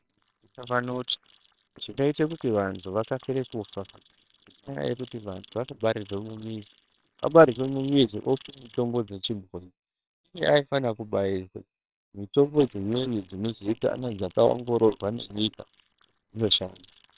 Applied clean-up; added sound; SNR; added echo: neural separator model SepFormer WHAMR!.